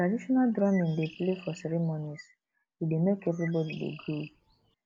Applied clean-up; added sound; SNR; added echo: none; Bird; 20 dB; none.